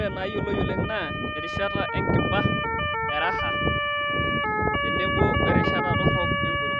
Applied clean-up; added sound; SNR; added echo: none; Motor vehicle (road) / Siren; 1 dB; none.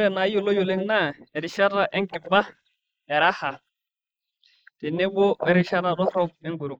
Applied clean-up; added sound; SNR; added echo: neural mask model Resemble Enhance denoiser.